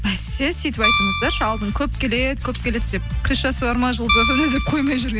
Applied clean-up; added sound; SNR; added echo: none; Guitar; -2 dB; none.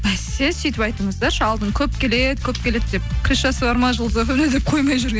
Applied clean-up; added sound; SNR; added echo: none; none; none; none.